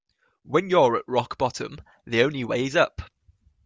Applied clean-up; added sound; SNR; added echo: none; none; none; none.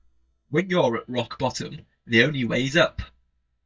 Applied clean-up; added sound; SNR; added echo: neural mask model DeepFilterNet 3.